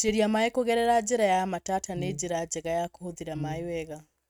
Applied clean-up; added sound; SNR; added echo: neural mask model RNNoise.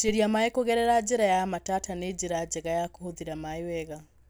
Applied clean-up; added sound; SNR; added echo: none; none; none; none.